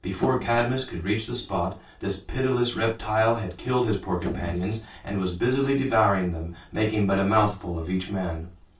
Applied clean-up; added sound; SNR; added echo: neural separator model SepFormer DNS4.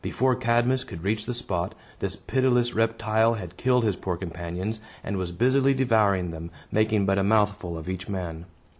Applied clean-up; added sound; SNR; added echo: none; none; none; none.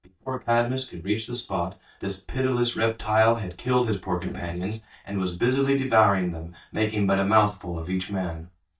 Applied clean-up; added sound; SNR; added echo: neural mask model DeepFilterNet 3.